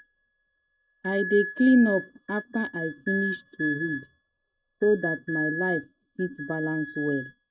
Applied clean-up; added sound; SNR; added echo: neural mask model RNNoise.